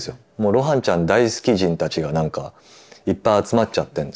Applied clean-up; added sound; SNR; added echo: none; none; none; none.